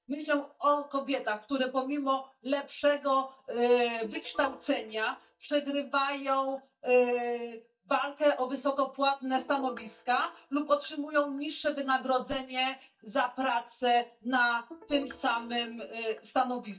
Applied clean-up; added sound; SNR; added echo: neural mask model DeepFilterNet 3.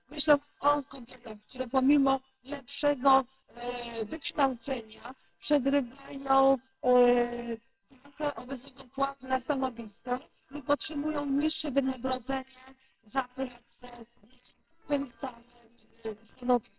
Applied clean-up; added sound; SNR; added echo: neural separator model SepFormer WHAMR!.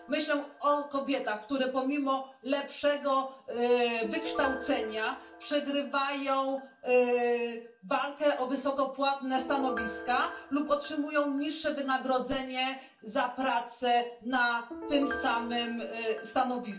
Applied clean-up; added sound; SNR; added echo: none; Piano; 14 dB; reverberation time 0.3 s.